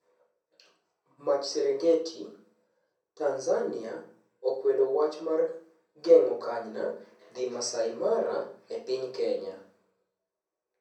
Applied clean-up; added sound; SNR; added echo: none; none; none; reverberation time 0.6 s.